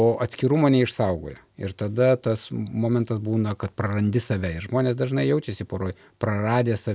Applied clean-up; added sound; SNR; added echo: none; none; none; none.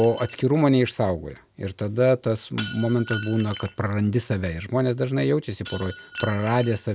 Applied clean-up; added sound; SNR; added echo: none; Shatter; 18 dB; none.